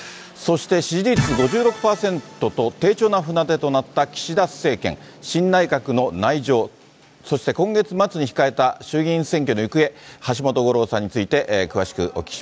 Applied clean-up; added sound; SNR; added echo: none; none; none; none.